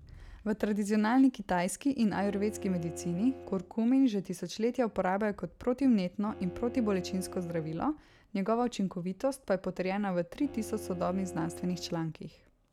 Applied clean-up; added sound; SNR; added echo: none; Bowed string instrument; 17 dB; none.